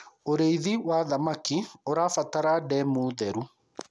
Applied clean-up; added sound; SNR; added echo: none; none; none; none.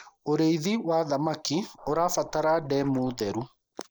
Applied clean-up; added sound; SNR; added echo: neural mask model Resemble Enhance denoiser.